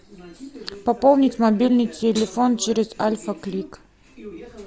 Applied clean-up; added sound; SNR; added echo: none; none; none; none.